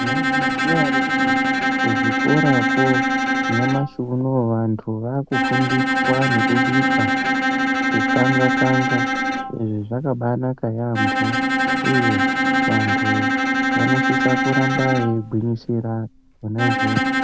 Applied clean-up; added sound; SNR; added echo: none; Bowed string instrument; -3 dB; none.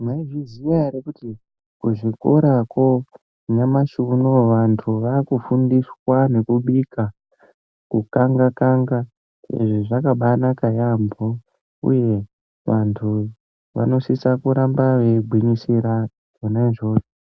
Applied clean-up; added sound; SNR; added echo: none; none; none; none.